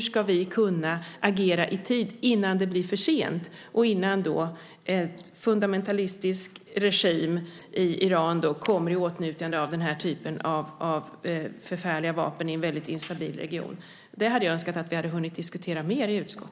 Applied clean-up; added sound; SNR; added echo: none; none; none; none.